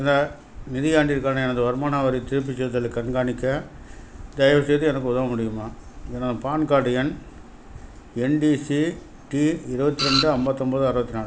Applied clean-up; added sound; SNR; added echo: none; Printer; 1 dB; none.